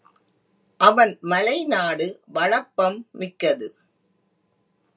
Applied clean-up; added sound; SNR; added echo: none; none; none; none.